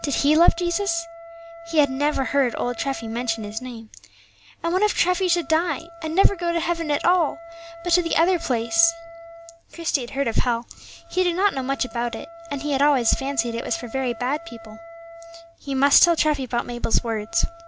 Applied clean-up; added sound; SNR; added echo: none; Wind instrument, woodwind instrument; 19 dB; none.